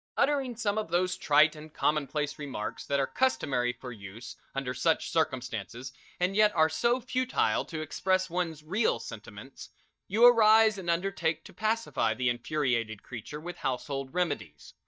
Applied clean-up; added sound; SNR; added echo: neural mask model DeepFilterNet 3.